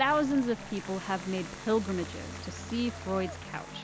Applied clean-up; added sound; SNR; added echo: none; Buzz + Applause; 13 dB; none.